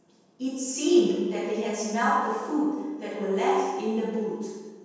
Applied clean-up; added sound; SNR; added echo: none; none; none; reverberation time 1.2 s.